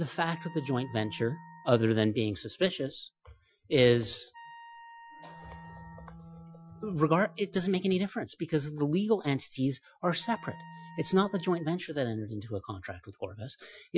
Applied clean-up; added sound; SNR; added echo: classical method Wiener filter.